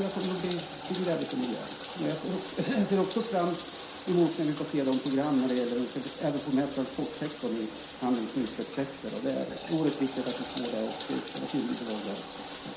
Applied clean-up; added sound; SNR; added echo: none; Bathtub (filling or washing); 11 dB; reverberation time 0.5 s.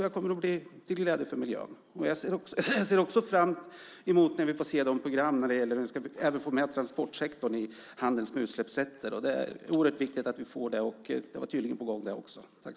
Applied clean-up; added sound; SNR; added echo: none; none; none; none.